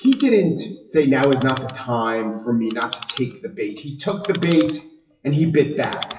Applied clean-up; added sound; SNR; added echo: classical method WPE with log-MMSE.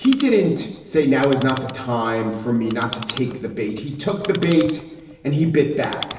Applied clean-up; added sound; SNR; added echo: none; Clock; 17 dB; reverberation time 1.0 s.